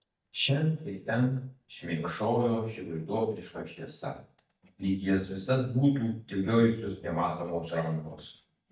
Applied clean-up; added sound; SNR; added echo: neural mask model DeepFilterNet 3.